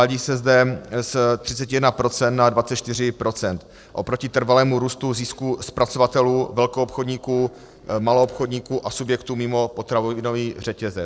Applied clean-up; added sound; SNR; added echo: neural separator model SepFormer DNS4.